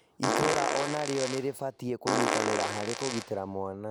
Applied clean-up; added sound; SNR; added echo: none; Fart; -1 dB; none.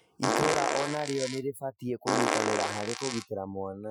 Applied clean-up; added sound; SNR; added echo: classical method Wiener filter.